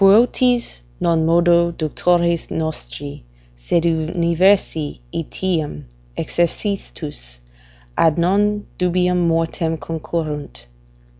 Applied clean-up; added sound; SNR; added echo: none; none; none; none.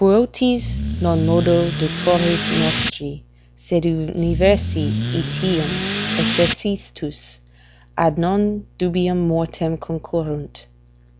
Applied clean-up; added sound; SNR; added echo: none; Accelerating, revving, vroom / Car; 2 dB; none.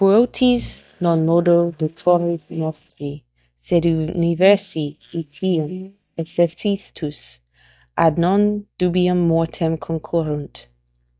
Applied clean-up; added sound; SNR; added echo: neural mask model DeepFilterNet 3.